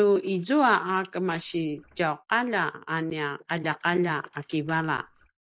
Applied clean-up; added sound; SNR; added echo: neural mask model Resemble Enhance denoiser.